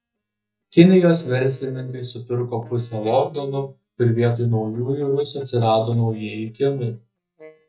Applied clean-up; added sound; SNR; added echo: neural mask model DeepFilterNet 3.